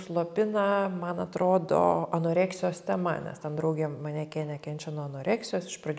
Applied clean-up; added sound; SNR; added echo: none; none; none; none.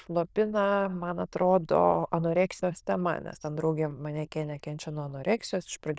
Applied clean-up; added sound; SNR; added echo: neural diffusion model UNIVERSE++.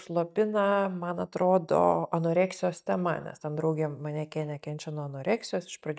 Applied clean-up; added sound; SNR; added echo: neural mask model DeepFilterNet 3.